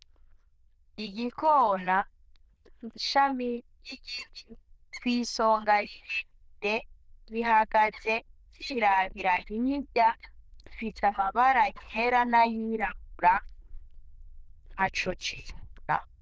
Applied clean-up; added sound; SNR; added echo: neural diffusion model UNIVERSE++.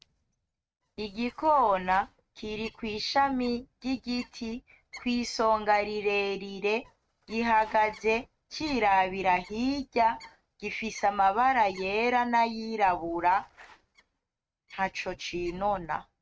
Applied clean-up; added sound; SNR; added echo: neural mask model RNNoise.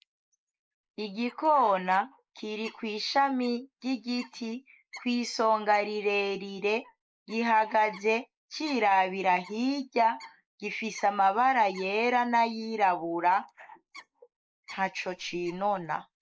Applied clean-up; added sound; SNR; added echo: neural mask model Resemble Enhance denoiser.